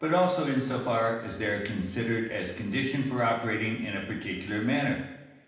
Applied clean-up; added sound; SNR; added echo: none; none; none; reverberation time 0.9 s.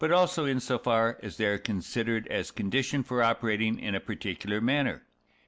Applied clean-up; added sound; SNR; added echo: none; none; none; none.